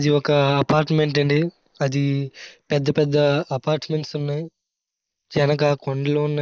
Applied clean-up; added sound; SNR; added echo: neural mask model Resemble Enhance denoiser.